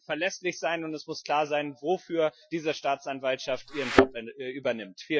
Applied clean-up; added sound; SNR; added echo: classical method Wiener filter.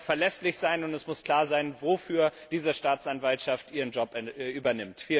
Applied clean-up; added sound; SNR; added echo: none; none; none; none.